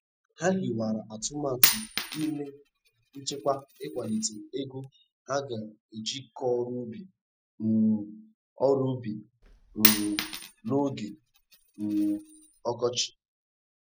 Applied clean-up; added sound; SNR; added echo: classical method spectral subtraction.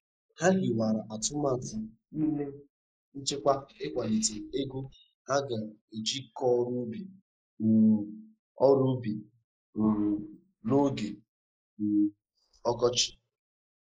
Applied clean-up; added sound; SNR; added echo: neural mask model Resemble Enhance denoiser.